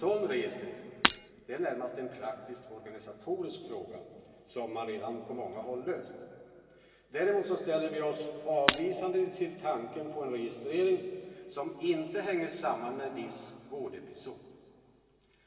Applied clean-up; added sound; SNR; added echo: none; Shatter; 1 dB; reverberation time 2.5 s.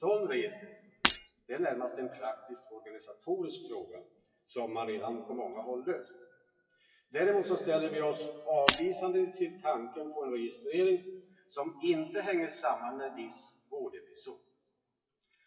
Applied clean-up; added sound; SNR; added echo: classical method WPE with log-MMSE.